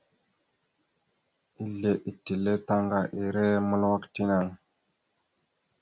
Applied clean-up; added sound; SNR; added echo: none; none; none; none.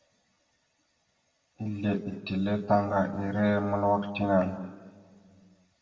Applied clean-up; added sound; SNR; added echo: none; none; none; reverberation time 1.3 s.